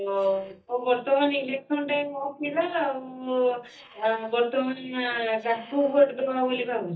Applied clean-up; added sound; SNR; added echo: neural mask model DeepFilterNet 3.